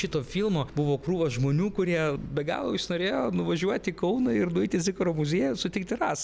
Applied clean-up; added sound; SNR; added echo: none; none; none; none.